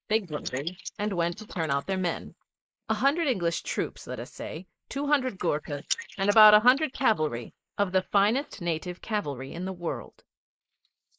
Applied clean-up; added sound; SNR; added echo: neural mask model Resemble Enhance denoiser.